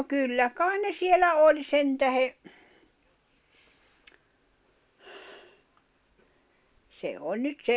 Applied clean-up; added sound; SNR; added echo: none; none; none; none.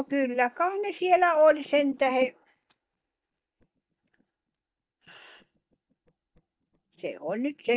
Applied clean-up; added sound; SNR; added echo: neural mask model DeepFilterNet 3.